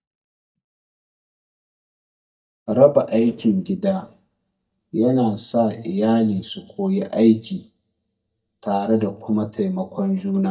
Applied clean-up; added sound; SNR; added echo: neural mask model DeepFilterNet 3.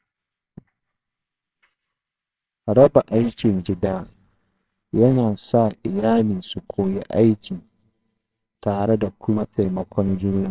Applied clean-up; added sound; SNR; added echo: neural separator model SepFormer WHAMR!.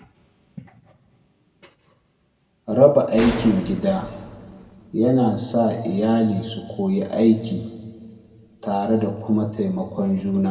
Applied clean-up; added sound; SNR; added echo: none; Gunshot, gunfire; 12 dB; reverberation time 1.8 s.